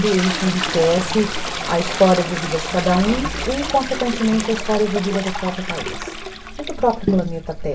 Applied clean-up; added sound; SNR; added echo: none; Toilet flush; 6 dB; reverberation time 0.1 s.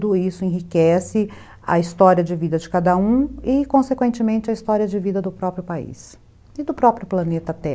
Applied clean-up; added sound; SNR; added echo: none; none; none; none.